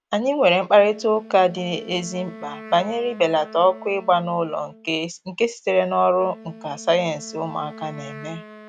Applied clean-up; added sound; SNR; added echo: none; Wind instrument, woodwind instrument; 19 dB; none.